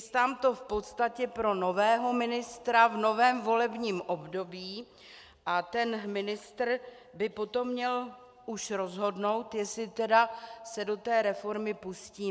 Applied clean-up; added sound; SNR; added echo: none; none; none; none.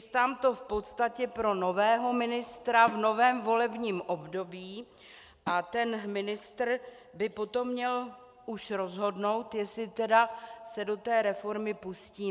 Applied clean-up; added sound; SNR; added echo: none; Snare drum; 19 dB; none.